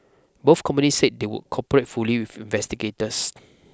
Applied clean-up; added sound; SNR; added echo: none; none; none; none.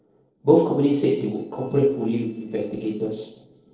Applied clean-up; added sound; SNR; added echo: neural separator model SepFormer DNS4.